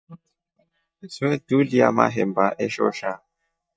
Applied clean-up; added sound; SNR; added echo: neural mask model DeepFilterNet 3.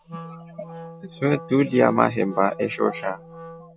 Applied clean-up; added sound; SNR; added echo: none; Wind instrument, woodwind instrument; 16 dB; none.